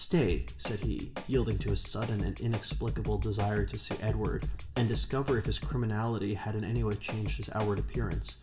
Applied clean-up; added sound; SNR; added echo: none; Drum kit; 6 dB; reverberation time 0.5 s.